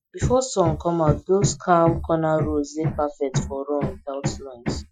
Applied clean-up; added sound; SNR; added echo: classical method Wiener filter.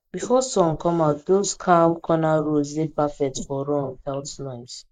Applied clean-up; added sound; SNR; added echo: neural mask model Resemble Enhance denoiser.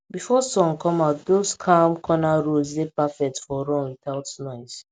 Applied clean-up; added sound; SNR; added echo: none; none; none; none.